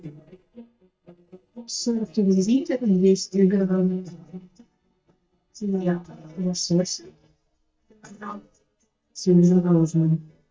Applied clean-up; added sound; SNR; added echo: neural mask model DeepFilterNet 3.